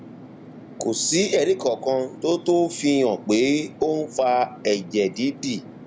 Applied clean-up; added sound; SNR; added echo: none; Fixed-wing aircraft, airplane; 19 dB; none.